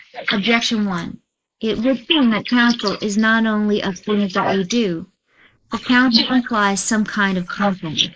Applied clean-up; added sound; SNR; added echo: neural mask model Resemble Enhance denoiser.